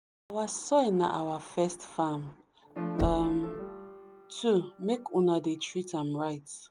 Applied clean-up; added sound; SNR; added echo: none; Piano + Knock; 7 dB; none.